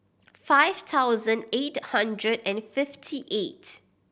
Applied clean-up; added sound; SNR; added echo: none; none; none; none.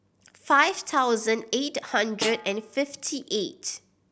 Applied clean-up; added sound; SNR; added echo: none; Snare drum; 12 dB; none.